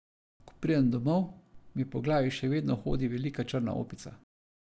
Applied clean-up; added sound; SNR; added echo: none; none; none; none.